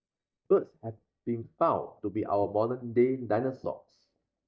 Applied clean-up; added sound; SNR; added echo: neural mask model DeepFilterNet 3.